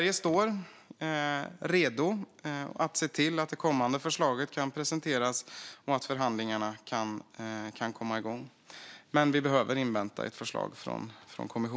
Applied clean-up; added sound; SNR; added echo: none; none; none; none.